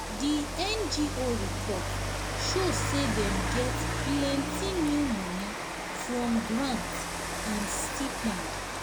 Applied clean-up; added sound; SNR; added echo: none; Rain; 0 dB; none.